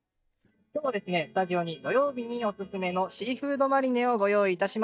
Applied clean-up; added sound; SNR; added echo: neural mask model DeepFilterNet 3.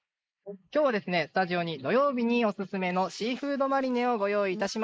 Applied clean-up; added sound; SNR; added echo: neural mask model Resemble Enhance denoiser.